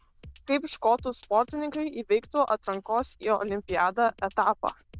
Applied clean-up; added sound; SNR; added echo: neural diffusion model UNIVERSE++.